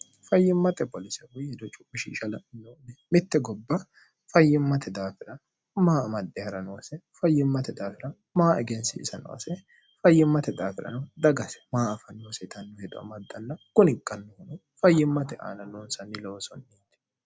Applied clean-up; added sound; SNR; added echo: none; none; none; none.